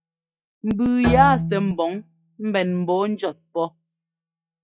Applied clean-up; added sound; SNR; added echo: classical method log-MMSE.